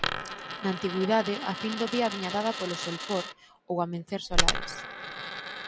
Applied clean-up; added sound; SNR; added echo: none; Coin (dropping); 1 dB; none.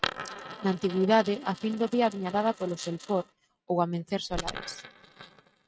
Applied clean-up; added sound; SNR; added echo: neural mask model RNNoise.